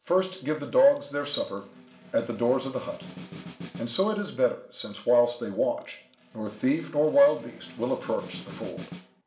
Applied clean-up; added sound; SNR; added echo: none; Snare drum; 18 dB; reverberation time 0.5 s.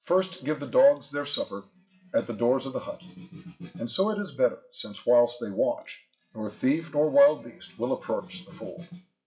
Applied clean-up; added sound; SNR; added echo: classical method WPE with log-MMSE.